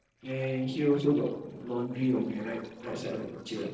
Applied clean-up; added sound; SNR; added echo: neural separator model SepFormer DNS4.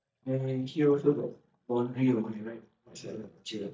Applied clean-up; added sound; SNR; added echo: neural mask model DeepFilterNet 3.